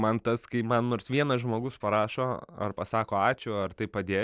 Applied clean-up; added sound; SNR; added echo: none; none; none; none.